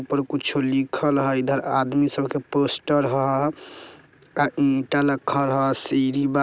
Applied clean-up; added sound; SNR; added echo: none; none; none; none.